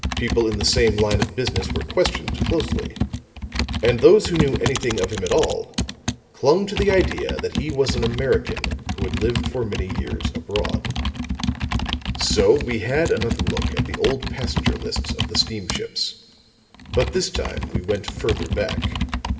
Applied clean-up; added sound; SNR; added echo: none; Computer keyboard; 2 dB; reverberation time 1.5 s.